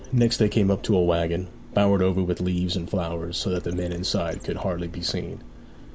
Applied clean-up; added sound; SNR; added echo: none; Printer; 17 dB; none.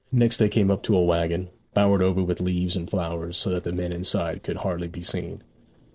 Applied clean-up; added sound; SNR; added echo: neural separator model SepFormer DNS4.